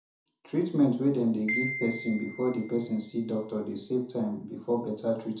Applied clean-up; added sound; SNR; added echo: none; Marimba, xylophone; 11 dB; reverberation time 0.6 s.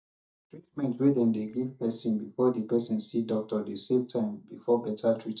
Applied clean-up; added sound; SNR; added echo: neural mask model DeepFilterNet 3.